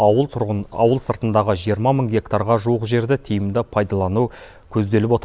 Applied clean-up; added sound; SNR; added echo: none; none; none; none.